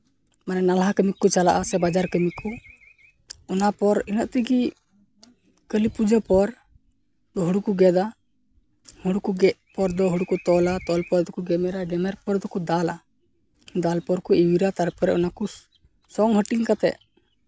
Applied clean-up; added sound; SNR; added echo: none; none; none; none.